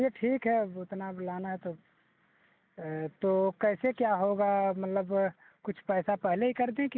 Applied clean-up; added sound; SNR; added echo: none; none; none; none.